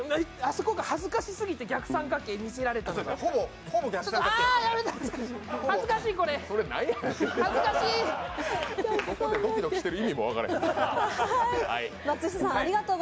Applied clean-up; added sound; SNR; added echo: none; Keyboard (musical); 10 dB; none.